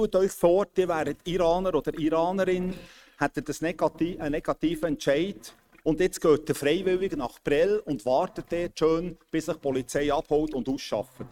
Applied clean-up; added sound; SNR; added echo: neural mask model RNNoise.